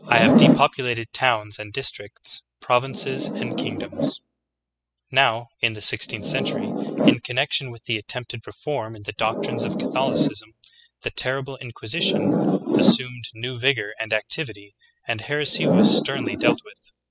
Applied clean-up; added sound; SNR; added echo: classical method spectral subtraction.